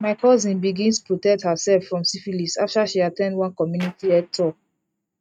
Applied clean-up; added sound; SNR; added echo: neural mask model RNNoise.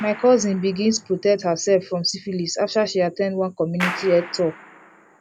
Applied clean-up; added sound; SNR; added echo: none; Clapping; 15 dB; none.